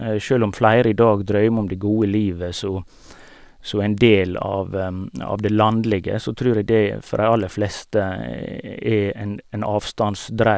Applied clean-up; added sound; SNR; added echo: none; none; none; none.